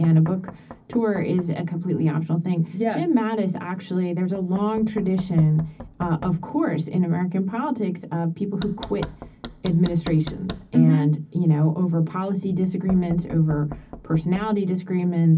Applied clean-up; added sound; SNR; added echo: none; Knock; 19 dB; reverberation time 0.4 s.